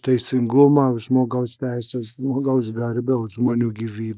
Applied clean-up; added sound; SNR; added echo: neural mask model Resemble Enhance denoiser.